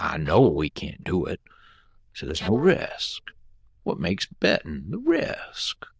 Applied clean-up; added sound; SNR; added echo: neural diffusion model UNIVERSE++.